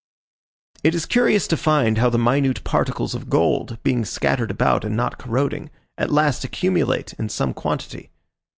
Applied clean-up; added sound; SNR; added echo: none; none; none; none.